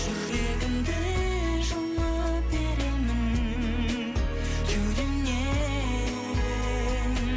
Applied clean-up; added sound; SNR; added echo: none; none; none; none.